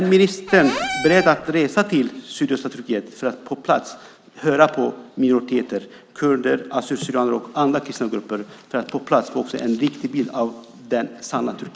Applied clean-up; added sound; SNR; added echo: none; Cupboard open or close / Door; 7 dB; none.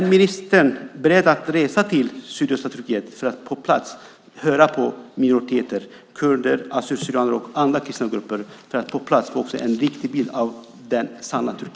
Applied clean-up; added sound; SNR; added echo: none; none; none; none.